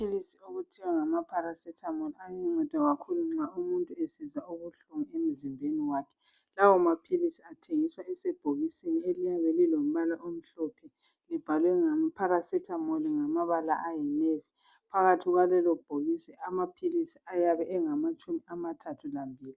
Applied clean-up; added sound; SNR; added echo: none; none; none; none.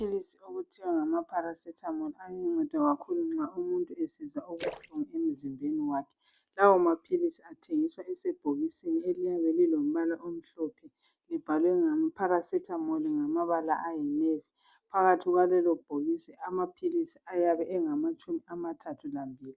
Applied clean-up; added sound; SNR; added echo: none; Splash, splatter; 14 dB; none.